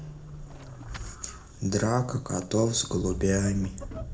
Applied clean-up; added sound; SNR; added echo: none; Squeak / Accelerating, revving, vroom / Vehicle; 11 dB; reverberation time 0.4 s.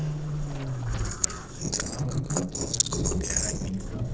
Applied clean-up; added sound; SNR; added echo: neural separator model SepFormer DNS4.